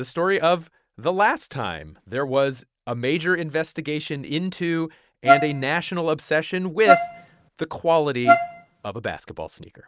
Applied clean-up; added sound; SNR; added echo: neural mask model RNNoise.